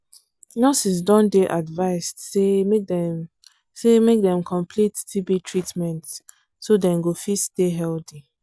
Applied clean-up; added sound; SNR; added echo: none; none; none; none.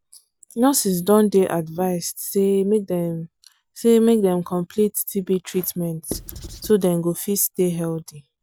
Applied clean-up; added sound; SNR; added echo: none; Writing; 13 dB; none.